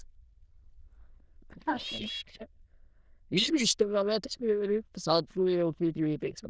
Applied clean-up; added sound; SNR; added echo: neural diffusion model UNIVERSE++.